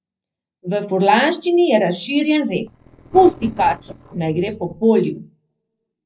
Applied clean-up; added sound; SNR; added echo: neural separator model SepFormer DNS4.